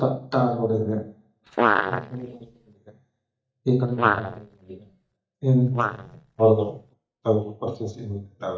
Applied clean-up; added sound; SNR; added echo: neural mask model DeepFilterNet 3.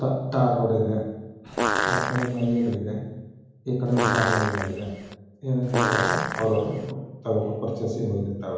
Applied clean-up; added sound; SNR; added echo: none; Fart; 1 dB; reverberation time 1.0 s.